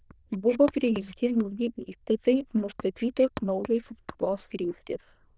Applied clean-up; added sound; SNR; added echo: neural diffusion model UNIVERSE++.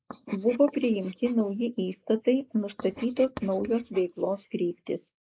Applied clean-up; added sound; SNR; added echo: neural mask model Resemble Enhance denoiser.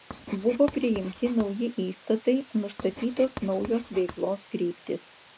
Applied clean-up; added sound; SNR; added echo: none; Water + Writing; 17 dB; none.